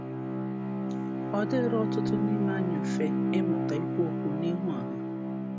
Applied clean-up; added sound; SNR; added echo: none; Bowed string instrument; -2 dB; none.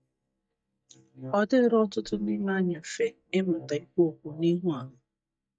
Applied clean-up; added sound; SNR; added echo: neural mask model DeepFilterNet 3.